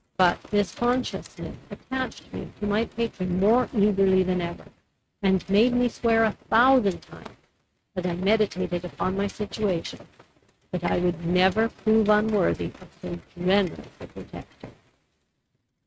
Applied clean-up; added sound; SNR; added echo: neural mask model RNNoise.